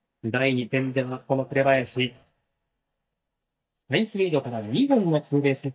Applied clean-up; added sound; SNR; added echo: neural mask model DeepFilterNet 3.